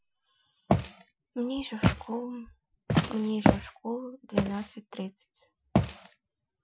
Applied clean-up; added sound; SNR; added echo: classical method Wiener filter.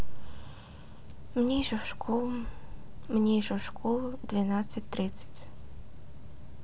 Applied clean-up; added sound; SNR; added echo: none; none; none; none.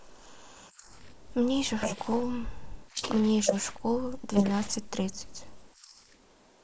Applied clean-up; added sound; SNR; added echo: neural mask model Resemble Enhance denoiser.